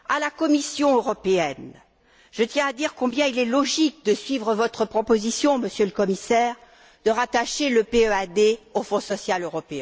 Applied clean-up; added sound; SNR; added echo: none; none; none; none.